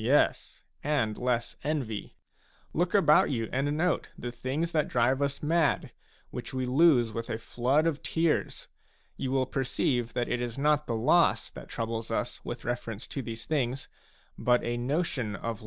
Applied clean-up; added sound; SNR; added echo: none; none; none; none.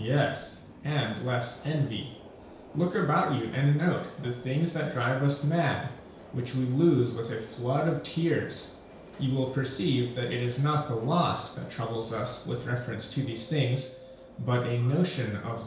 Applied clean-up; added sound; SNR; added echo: none; Subway, metro, underground; 19 dB; reverberation time 0.5 s.